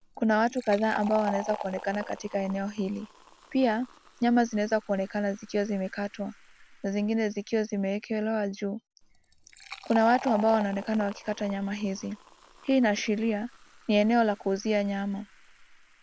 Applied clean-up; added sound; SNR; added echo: none; Fill (with liquid); 16 dB; none.